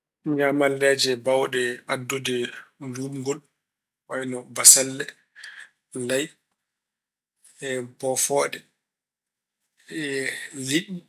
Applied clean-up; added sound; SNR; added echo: none; none; none; none.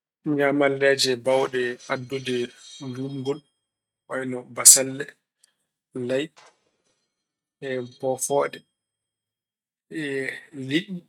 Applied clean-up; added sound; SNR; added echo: neural mask model RNNoise.